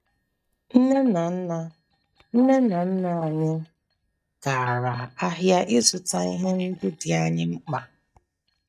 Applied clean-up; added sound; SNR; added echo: neural mask model DeepFilterNet 3.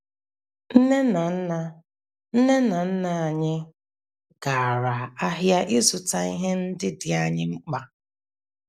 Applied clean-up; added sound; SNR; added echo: none; none; none; none.